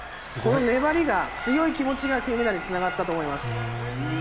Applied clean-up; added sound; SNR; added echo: none; none; none; none.